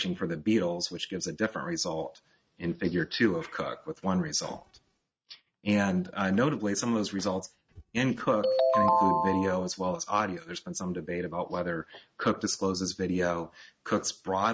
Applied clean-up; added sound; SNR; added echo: neural mask model RNNoise.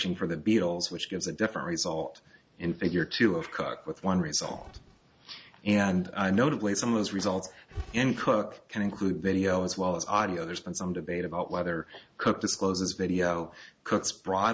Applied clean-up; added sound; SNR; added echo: none; none; none; none.